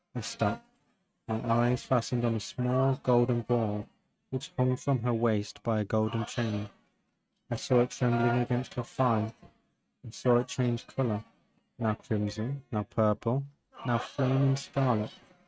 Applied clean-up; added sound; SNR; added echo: neural mask model RNNoise.